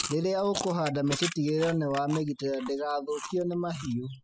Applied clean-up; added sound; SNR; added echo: classical method spectral subtraction.